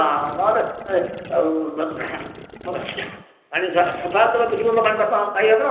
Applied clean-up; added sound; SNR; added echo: none; Gurgling / Liquid; 18 dB; reverberation time 0.8 s.